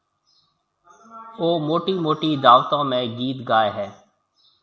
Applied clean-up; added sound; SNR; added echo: none; none; none; none.